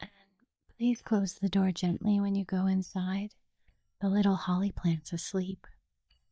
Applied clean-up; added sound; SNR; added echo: neural mask model DeepFilterNet 3.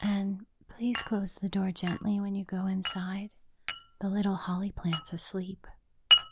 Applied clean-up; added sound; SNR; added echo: none; Glass; 2 dB; none.